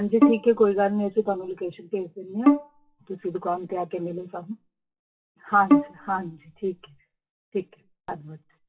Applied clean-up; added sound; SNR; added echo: classical method WPE with log-MMSE.